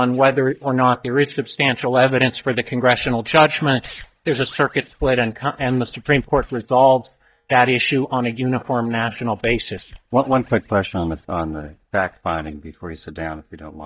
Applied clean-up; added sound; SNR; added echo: neural mask model DeepFilterNet 3.